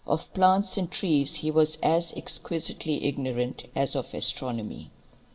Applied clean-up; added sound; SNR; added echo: none; none; none; reverberation time 0.3 s.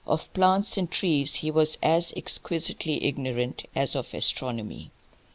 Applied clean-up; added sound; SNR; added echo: none; none; none; none.